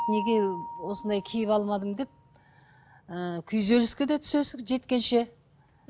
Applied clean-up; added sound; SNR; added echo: none; Mallet percussion; 12 dB; none.